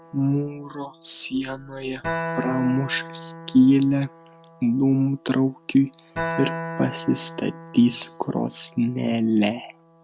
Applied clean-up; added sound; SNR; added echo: none; Acoustic guitar; 14 dB; none.